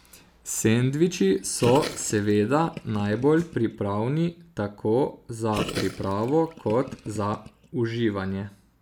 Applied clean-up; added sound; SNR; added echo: none; Gurgling; 13 dB; none.